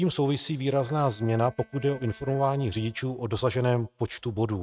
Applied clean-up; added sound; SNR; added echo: neural mask model RNNoise.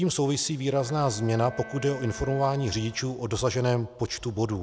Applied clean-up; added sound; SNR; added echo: none; Bowed string instrument; 19 dB; none.